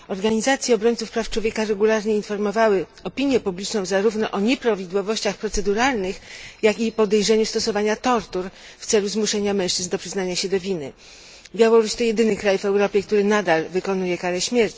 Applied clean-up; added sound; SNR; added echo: none; none; none; none.